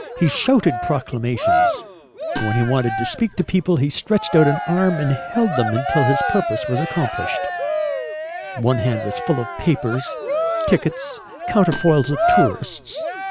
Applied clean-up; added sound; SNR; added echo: none; Marimba, xylophone + Cheering; 2 dB; none.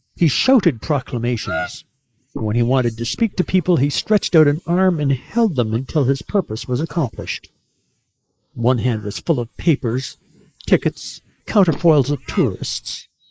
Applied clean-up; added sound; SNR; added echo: neural mask model Resemble Enhance denoiser.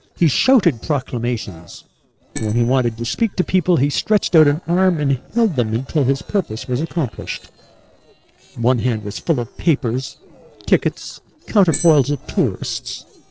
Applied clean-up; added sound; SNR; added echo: neural separator model SepFormer DNS4.